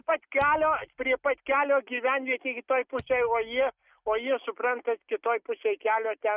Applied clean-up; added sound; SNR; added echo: neural mask model RNNoise.